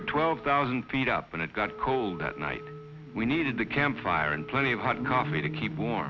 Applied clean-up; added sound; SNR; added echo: none; Wind instrument, woodwind instrument; 17 dB; none.